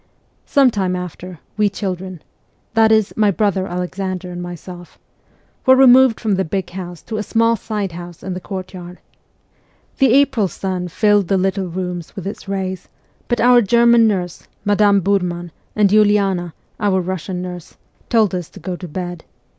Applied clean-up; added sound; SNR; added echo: none; none; none; none.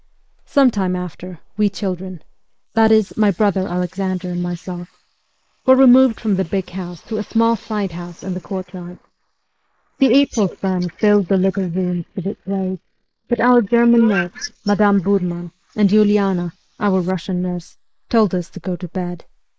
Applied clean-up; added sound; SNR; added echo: neural mask model Resemble Enhance denoiser.